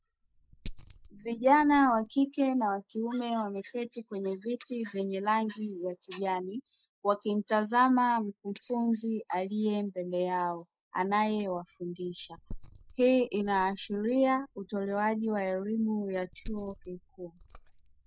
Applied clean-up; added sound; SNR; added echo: neural mask model Resemble Enhance denoiser.